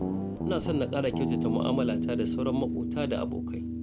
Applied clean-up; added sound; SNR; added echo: none; Guitar; -2 dB; none.